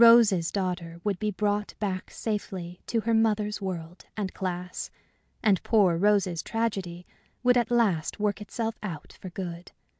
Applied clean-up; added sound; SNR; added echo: none; none; none; none.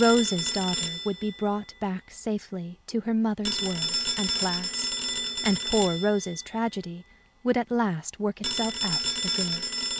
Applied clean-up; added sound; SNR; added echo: none; Telephone; 4 dB; none.